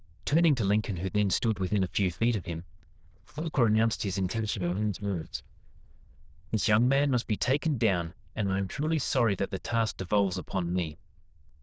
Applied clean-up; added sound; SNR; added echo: neural diffusion model UNIVERSE++.